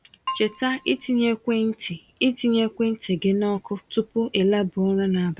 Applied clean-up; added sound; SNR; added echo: none; Keyboard (musical); 12 dB; none.